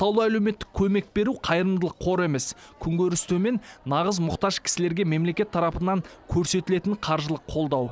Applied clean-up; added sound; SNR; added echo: none; none; none; none.